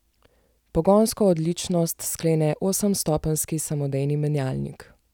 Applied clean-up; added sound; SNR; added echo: none; none; none; none.